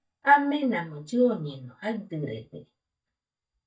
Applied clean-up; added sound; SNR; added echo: neural mask model DeepFilterNet 3.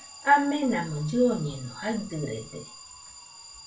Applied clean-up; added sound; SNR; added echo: none; Alarm; 18 dB; reverberation time 0.3 s.